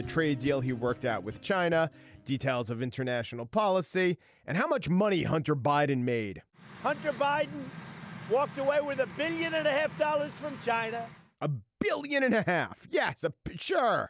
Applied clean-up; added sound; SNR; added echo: none; none; none; none.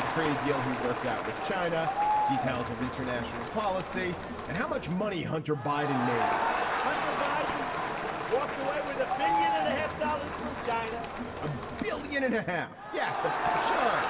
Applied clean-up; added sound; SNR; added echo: none; Crowd; -1 dB; reverberation time 1.3 s.